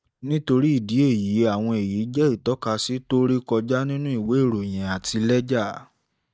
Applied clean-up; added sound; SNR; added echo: neural mask model DeepFilterNet 3.